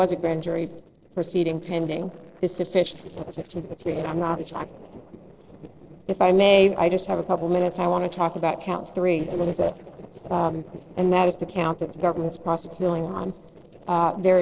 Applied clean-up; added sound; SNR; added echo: neural separator model SepFormer DNS4.